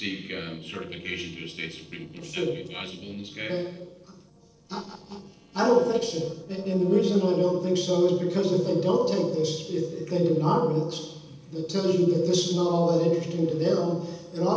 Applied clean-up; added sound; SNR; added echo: neural separator model SepFormer DNS4.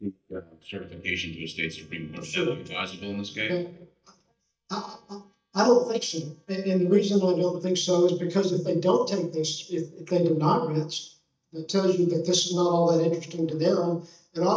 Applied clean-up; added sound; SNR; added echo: neural mask model DeepFilterNet 3.